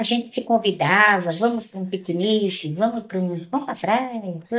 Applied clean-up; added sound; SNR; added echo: neural mask model DeepFilterNet 3.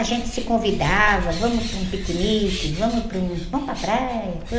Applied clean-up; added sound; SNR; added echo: none; Bird; 6 dB; reverberation time 0.8 s.